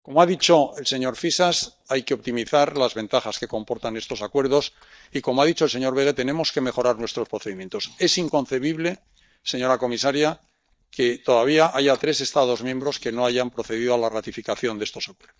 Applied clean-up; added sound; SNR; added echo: neural mask model DeepFilterNet 3.